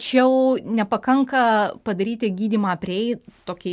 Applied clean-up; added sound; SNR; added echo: none; none; none; none.